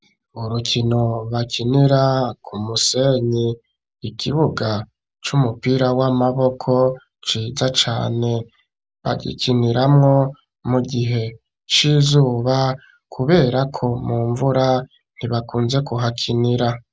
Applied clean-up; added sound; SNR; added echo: none; none; none; none.